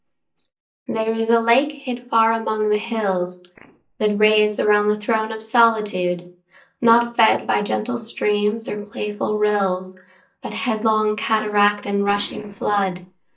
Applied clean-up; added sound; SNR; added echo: neural mask model DeepFilterNet 3.